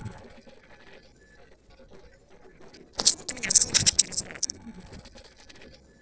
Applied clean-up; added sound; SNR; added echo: neural separator model SepFormer DNS4.